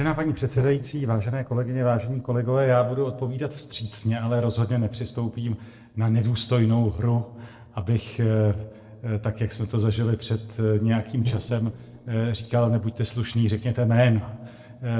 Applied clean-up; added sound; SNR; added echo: neural separator model SepFormer DNS4.